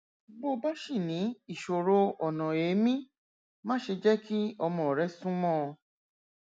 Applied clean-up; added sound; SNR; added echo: none; none; none; none.